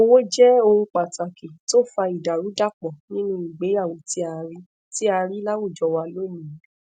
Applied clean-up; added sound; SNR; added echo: none; none; none; none.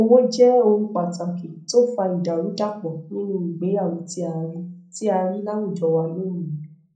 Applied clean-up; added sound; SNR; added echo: none; none; none; reverberation time 0.5 s.